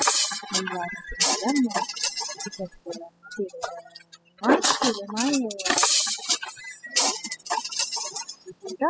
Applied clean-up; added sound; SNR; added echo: classical method spectral subtraction.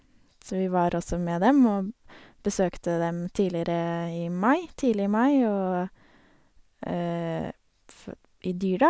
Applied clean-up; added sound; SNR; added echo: none; none; none; none.